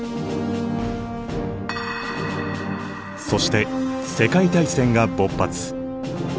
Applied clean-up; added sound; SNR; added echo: none; none; none; none.